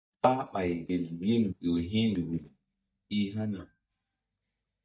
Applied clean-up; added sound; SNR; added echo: neural mask model DeepFilterNet 3.